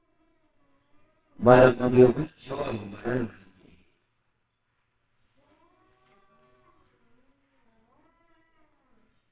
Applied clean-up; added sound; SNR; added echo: neural separator model SepFormer WHAMR!.